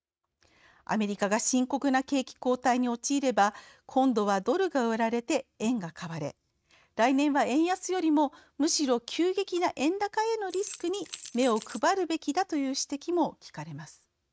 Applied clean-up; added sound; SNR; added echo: neural mask model RNNoise.